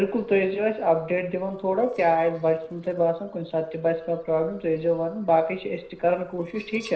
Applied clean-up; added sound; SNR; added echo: neural separator model SepFormer DNS4.